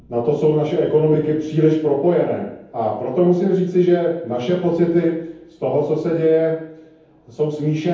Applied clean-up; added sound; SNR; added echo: none; none; none; reverberation time 0.9 s.